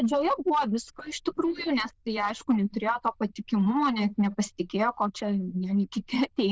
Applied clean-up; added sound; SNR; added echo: neural diffusion model UNIVERSE++.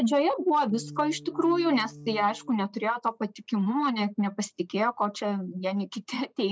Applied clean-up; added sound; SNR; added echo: neural mask model DeepFilterNet 3.